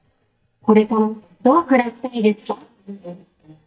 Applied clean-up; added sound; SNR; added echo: neural mask model DeepFilterNet 3.